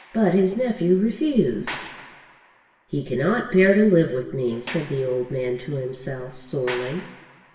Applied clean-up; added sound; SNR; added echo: none; Sliding door; 19 dB; reverberation time 0.9 s.